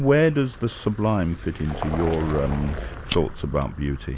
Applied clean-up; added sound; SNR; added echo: none; Vehicle + Fire; 9 dB; none.